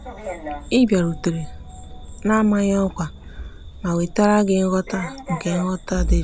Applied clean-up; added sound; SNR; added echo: none; Sliding door; 9 dB; none.